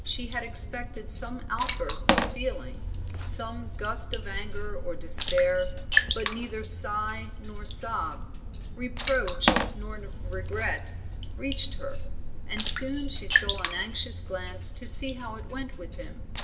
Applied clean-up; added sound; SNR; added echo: none; Water / Splash, splatter; -1 dB; reverberation time 1.3 s.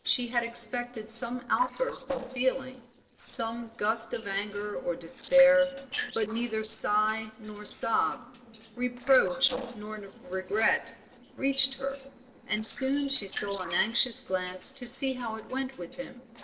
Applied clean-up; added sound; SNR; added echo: neural separator model SepFormer DNS4.